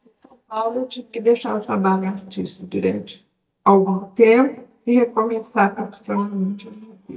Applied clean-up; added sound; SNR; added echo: neural mask model DeepFilterNet 3.